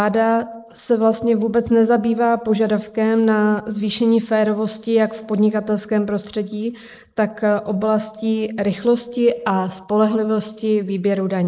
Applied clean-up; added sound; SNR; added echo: neural mask model Resemble Enhance denoiser.